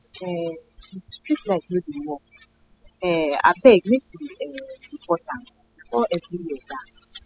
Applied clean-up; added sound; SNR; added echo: classical method spectral subtraction.